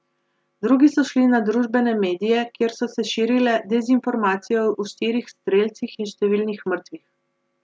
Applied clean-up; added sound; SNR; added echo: none; none; none; none.